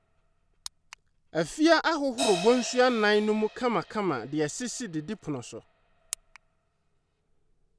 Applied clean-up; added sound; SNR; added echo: none; Crash cymbal; 14 dB; none.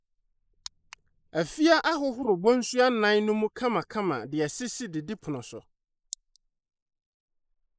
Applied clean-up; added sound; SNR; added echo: neural mask model Resemble Enhance denoiser.